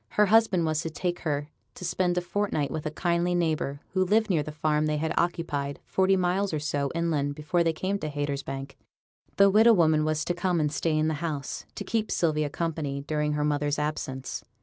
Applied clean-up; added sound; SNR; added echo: none; none; none; none.